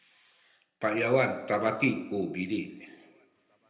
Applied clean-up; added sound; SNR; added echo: none; none; none; reverberation time 0.8 s.